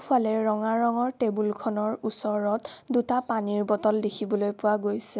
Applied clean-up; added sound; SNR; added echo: none; none; none; none.